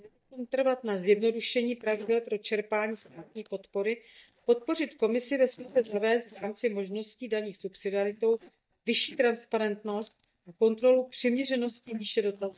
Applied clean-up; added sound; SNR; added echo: neural mask model DeepFilterNet 3.